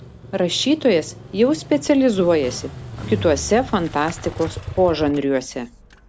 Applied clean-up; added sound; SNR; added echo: none; Motorcycle; 14 dB; none.